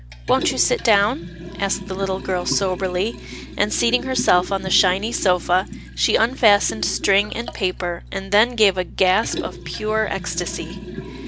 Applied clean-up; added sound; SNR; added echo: none; Liquid; 12 dB; none.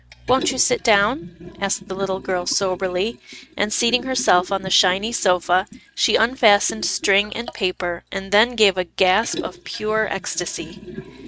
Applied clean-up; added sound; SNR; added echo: neural mask model RNNoise.